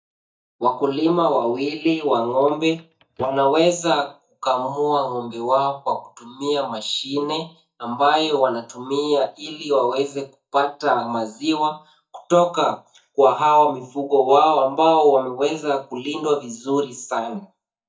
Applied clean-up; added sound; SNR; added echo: neural mask model DeepFilterNet 3.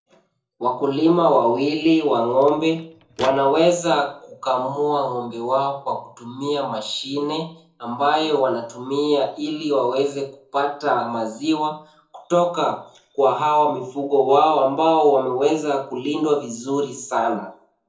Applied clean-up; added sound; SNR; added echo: neural separator model SepFormer DNS4.